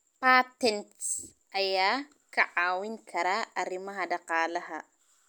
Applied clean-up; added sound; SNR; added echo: none; none; none; none.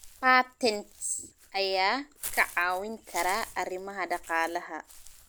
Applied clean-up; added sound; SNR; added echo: none; Walk, footsteps / Bird; 16 dB; none.